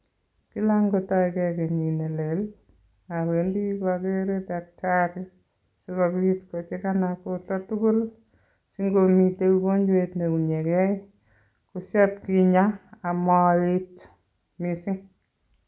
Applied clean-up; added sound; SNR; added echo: none; none; none; none.